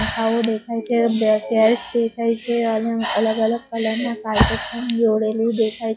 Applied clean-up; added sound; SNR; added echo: classical method log-MMSE.